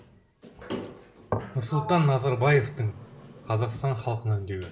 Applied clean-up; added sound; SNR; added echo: none; Sliding door; 14 dB; reverberation time 0.7 s.